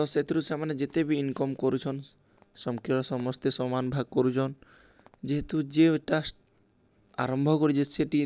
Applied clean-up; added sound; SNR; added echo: none; none; none; none.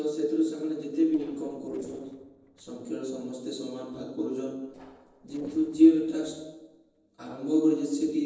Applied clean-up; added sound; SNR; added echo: neural separator model SepFormer DNS4.